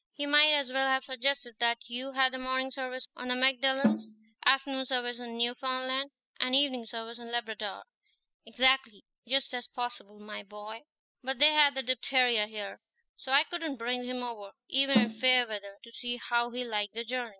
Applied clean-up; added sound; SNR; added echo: classical method spectral subtraction.